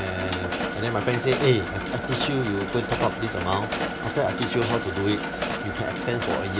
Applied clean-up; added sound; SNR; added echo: none; Mechanisms; 3 dB; none.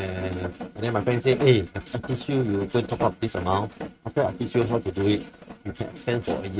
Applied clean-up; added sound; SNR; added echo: neural mask model RNNoise.